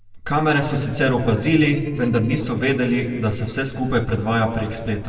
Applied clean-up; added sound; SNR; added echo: neural separator model SepFormer DNS4.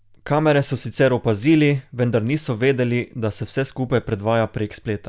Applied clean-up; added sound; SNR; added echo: none; none; none; none.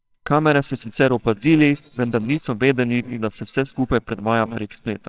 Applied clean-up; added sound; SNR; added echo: neural separator model SepFormer WHAMR!.